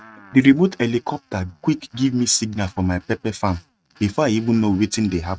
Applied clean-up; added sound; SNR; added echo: neural mask model RNNoise.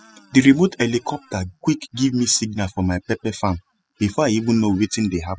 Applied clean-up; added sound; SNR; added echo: classical method spectral subtraction.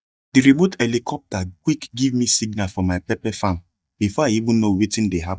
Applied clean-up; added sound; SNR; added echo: neural mask model DeepFilterNet 3.